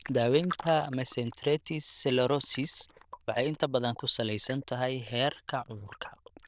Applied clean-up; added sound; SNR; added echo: neural diffusion model UNIVERSE++.